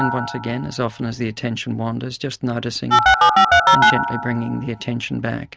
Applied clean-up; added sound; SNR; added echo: none; Telephone; -5 dB; none.